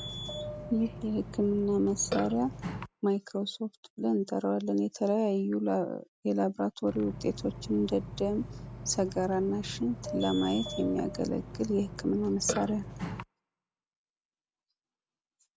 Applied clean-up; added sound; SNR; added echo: none; Burping, eructation; 11 dB; none.